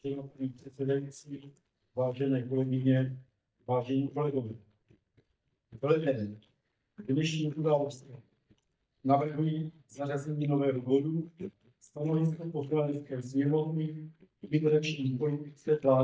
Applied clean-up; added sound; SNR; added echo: neural mask model DeepFilterNet 3.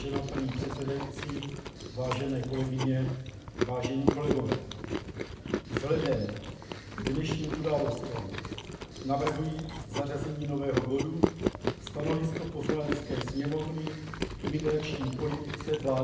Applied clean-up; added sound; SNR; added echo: none; Chewing, mastication; 3 dB; reverberation time 0.7 s.